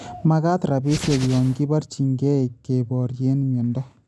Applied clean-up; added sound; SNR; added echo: none; Hands; 11 dB; none.